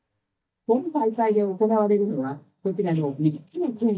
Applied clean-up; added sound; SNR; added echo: neural mask model DeepFilterNet 3.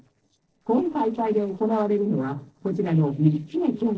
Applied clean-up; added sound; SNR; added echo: neural separator model SepFormer DNS4.